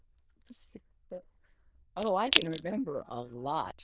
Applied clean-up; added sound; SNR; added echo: neural diffusion model UNIVERSE++.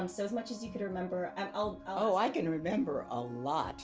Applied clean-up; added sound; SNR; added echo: none; none; none; none.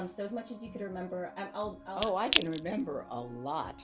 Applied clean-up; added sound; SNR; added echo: none; Crack / Crushing; -2 dB; none.